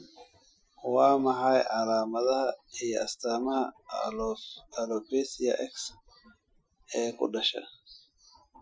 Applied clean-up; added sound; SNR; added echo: classical method Wiener filter.